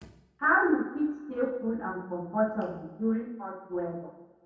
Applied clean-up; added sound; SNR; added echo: none; none; none; reverberation time 0.9 s.